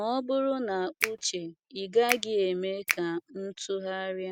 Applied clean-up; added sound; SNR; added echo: none; Finger snapping; 3 dB; none.